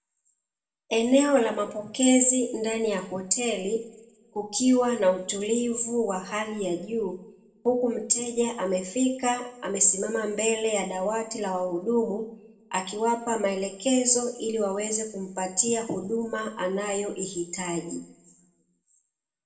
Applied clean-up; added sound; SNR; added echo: none; none; none; reverberation time 0.6 s.